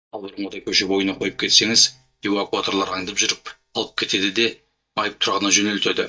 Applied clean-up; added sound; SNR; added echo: neural mask model DeepFilterNet 3.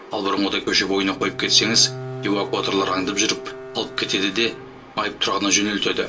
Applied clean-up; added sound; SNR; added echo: none; Bowed string instrument; 14 dB; reverberation time 0.2 s.